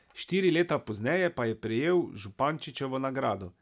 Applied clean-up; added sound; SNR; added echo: none; none; none; none.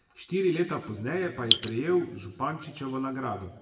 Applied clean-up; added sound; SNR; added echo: none; Drip; -4 dB; reverberation time 1.2 s.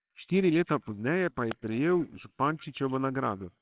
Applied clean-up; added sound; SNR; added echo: neural separator model SepFormer WHAMR!.